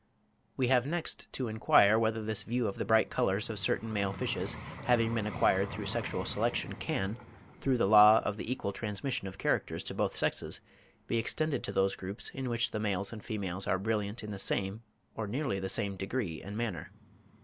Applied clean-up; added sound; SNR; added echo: none; Vehicle; 17 dB; none.